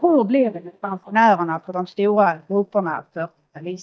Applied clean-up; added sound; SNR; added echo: neural mask model DeepFilterNet 3.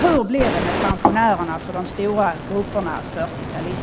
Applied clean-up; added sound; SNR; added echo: none; Fire; 6 dB; none.